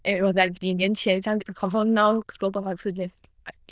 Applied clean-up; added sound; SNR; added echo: neural diffusion model UNIVERSE++.